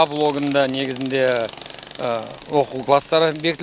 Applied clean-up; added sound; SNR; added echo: none; Tools; 19 dB; none.